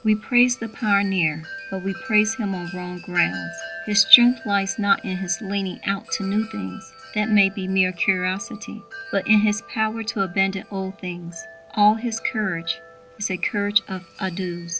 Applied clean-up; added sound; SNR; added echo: none; Wind chime; 17 dB; none.